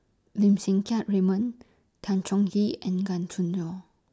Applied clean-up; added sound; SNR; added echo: none; none; none; none.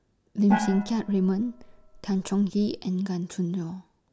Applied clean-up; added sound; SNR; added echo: none; Gong; 8 dB; none.